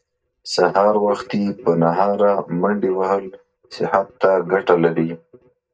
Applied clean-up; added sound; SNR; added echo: neural mask model DeepFilterNet 3.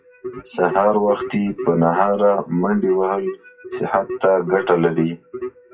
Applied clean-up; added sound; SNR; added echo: classical method WPE with log-MMSE.